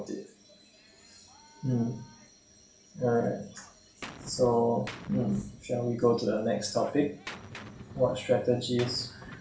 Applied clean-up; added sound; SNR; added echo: none; Gunshot, gunfire; 18 dB; reverberation time 0.4 s.